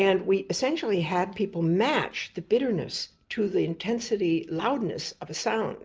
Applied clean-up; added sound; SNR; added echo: none; none; none; none.